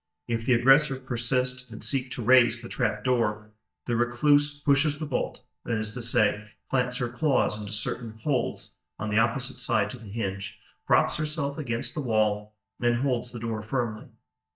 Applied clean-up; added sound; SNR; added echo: neural mask model DeepFilterNet 3.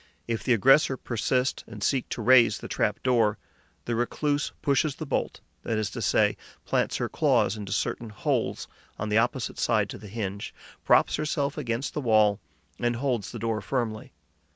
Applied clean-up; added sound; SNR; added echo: none; none; none; none.